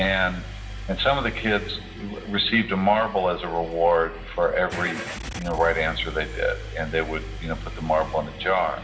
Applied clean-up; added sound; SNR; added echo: none; Engine starting / Car; 10 dB; reverberation time 0.9 s.